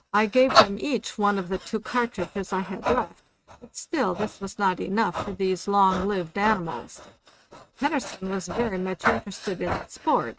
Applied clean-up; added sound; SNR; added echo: neural mask model RNNoise.